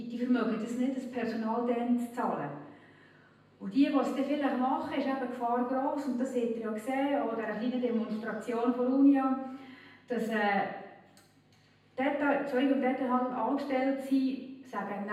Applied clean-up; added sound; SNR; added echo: none; none; none; reverberation time 0.9 s.